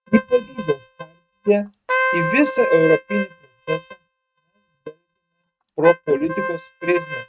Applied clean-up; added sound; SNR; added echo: neural mask model RNNoise.